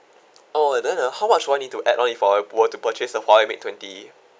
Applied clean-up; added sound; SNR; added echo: none; none; none; none.